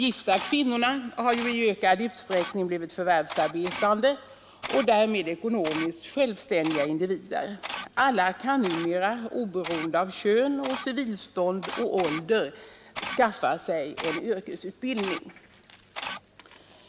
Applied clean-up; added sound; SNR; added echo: none; Camera; 11 dB; none.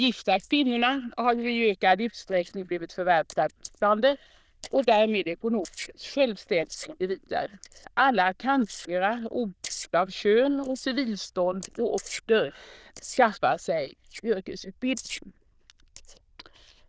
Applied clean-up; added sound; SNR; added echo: neural diffusion model UNIVERSE++.